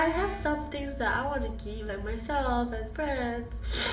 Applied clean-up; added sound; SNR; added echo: none; Wind instrument, woodwind instrument; 20 dB; reverberation time 0.5 s.